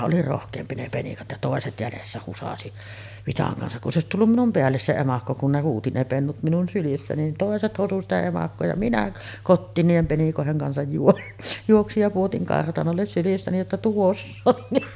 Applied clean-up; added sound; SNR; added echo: none; none; none; none.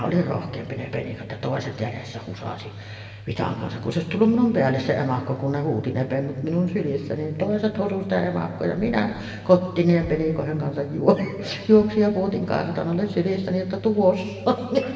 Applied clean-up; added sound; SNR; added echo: none; none; none; reverberation time 1.4 s.